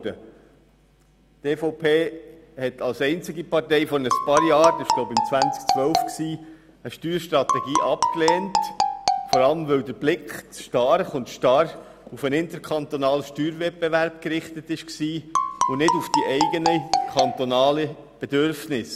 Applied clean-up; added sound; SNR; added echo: none; Marimba, xylophone; 0 dB; none.